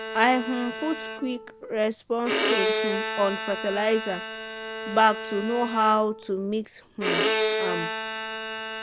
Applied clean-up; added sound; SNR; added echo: none; Bowed string instrument; 3 dB; none.